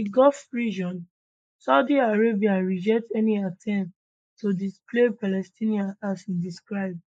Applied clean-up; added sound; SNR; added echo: neural mask model Resemble Enhance denoiser.